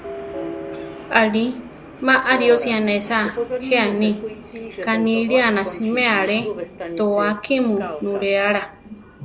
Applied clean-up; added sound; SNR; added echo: none; Subway, metro, underground; 10 dB; none.